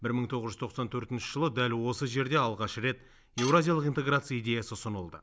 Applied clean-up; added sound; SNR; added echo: none; Tools; 12 dB; none.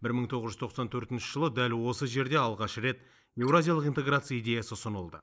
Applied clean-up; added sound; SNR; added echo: neural mask model Resemble Enhance denoiser.